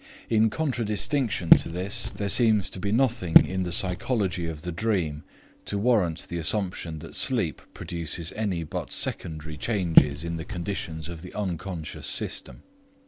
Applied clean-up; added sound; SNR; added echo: none; Raindrop / Drip; -2 dB; none.